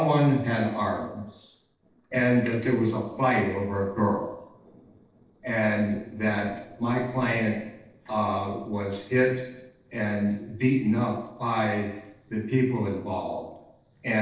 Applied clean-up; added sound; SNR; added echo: neural separator model SepFormer DNS4.